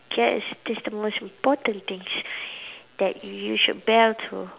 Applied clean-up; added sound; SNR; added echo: none; none; none; none.